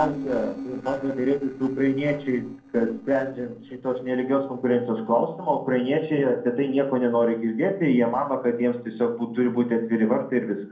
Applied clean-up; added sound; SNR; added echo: neural separator model SepFormer DNS4.